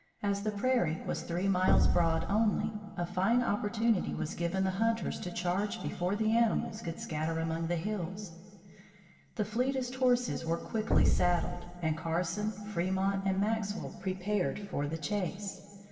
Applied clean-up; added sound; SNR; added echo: none; Explosion; -4 dB; reverberation time 2.5 s.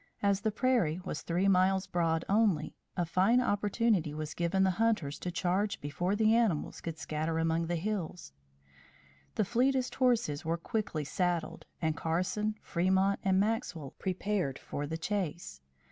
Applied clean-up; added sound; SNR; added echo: none; none; none; none.